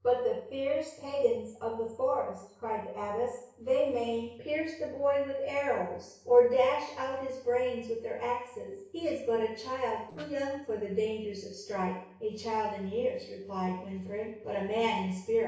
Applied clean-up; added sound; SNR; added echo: neural separator model SepFormer DNS4.